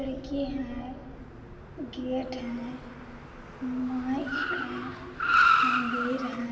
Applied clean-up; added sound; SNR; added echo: none; Car; -4 dB; reverberation time 2.4 s.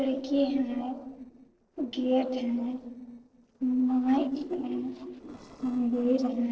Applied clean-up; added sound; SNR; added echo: neural separator model SepFormer DNS4.